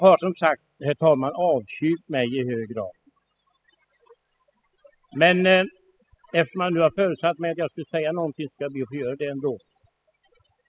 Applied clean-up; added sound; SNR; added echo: classical method spectral subtraction.